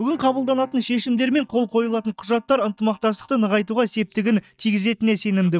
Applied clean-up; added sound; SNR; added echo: neural mask model DeepFilterNet 3.